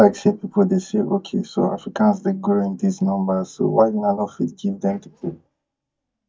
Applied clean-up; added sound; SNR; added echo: neural mask model DeepFilterNet 3.